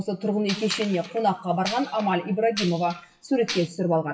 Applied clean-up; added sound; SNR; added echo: classical method WPE with log-MMSE.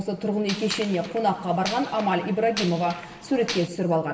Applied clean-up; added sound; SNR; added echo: none; Gunshot, gunfire; 11 dB; reverberation time 1.1 s.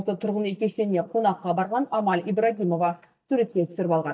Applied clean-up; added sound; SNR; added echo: neural mask model DeepFilterNet 3.